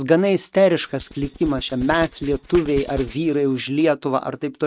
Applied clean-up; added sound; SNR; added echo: neural mask model RNNoise.